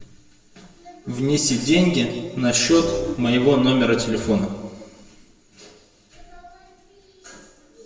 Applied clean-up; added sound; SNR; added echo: none; Organ; 12 dB; reverberation time 1.1 s.